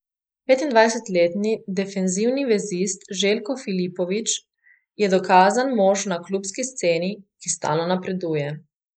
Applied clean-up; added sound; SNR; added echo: neural mask model Resemble Enhance denoiser.